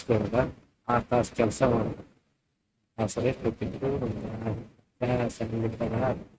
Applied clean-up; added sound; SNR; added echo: neural mask model RNNoise.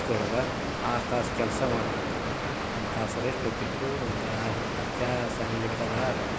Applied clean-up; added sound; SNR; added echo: none; Water; -1 dB; none.